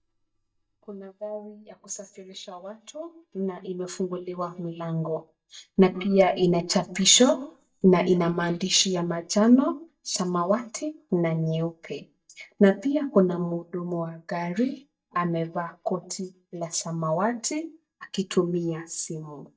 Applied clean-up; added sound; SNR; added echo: neural mask model DeepFilterNet 3.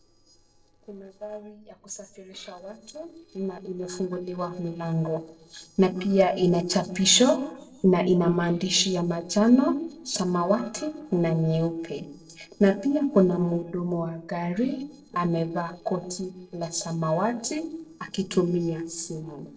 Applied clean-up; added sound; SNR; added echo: neural separator model SepFormer DNS4.